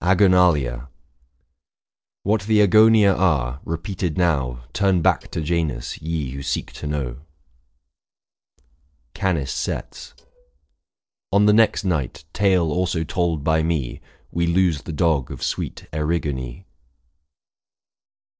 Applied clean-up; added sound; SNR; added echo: neural separator model SepFormer DNS4.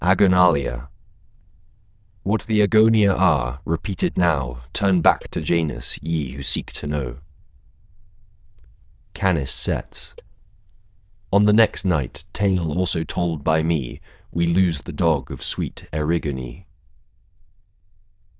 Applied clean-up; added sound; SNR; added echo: neural diffusion model UNIVERSE++.